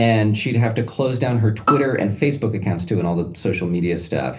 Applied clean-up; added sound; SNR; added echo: none; Bowed string instrument; 7 dB; reverberation time 0.3 s.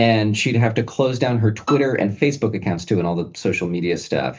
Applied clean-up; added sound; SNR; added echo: neural mask model DeepFilterNet 3.